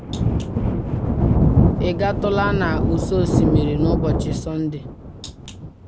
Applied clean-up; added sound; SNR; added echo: none; Thunder; -5 dB; none.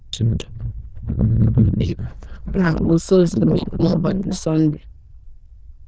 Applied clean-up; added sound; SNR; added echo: neural diffusion model UNIVERSE++.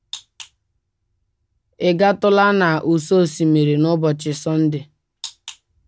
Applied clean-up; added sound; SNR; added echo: none; none; none; none.